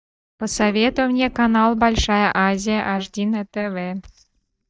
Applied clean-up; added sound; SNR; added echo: neural mask model DeepFilterNet 3.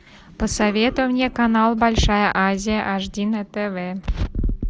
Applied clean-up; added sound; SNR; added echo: none; none; none; none.